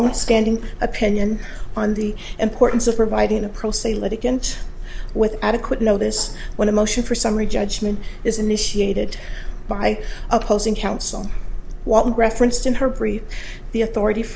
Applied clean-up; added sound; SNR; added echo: none; none; none; none.